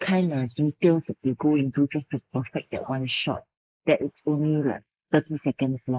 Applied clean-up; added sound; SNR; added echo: neural mask model Resemble Enhance denoiser.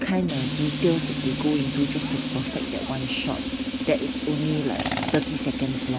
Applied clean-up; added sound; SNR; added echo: none; Tools; 1 dB; none.